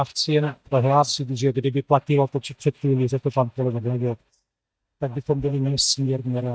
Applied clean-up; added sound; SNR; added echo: neural mask model DeepFilterNet 3.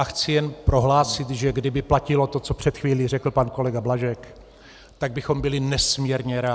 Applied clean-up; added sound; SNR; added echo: none; none; none; none.